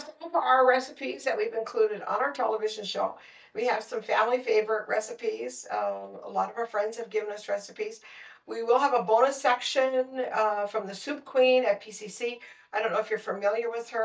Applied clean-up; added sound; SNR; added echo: neural mask model DeepFilterNet 3.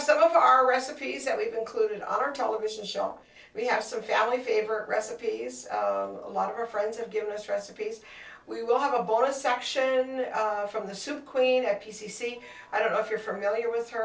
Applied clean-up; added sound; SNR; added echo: neural separator model SepFormer DNS4.